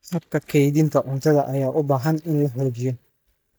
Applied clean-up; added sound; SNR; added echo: neural mask model DeepFilterNet 3.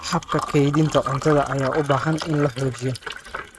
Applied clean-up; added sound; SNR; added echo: neural mask model RNNoise.